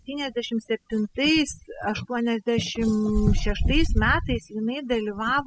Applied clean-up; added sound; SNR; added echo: classical method spectral subtraction.